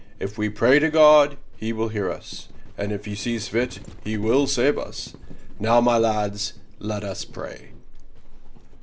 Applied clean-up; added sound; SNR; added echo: none; Livestock, farm animals, working animals; 11 dB; none.